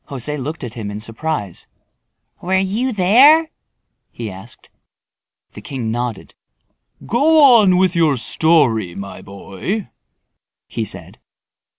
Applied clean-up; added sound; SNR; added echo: none; none; none; none.